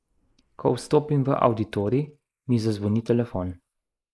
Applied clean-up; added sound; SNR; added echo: neural mask model Resemble Enhance denoiser.